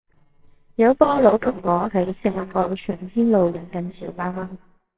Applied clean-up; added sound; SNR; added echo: neural separator model SepFormer WHAMR!.